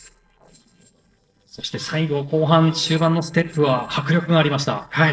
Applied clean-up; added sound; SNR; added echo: neural separator model SepFormer DNS4.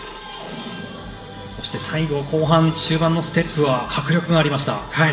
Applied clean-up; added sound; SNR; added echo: none; Telephone; 17 dB; reverberation time 0.5 s.